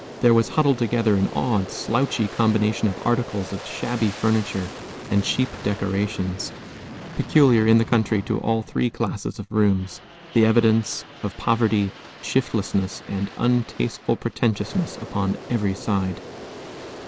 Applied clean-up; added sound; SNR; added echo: none; Aircraft; 15 dB; none.